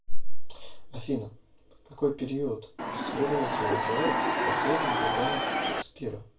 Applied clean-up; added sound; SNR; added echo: none; Crowd / Cheering; 1 dB; reverberation time 0.2 s.